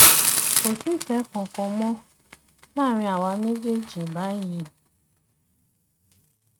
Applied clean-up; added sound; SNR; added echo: neural mask model RNNoise.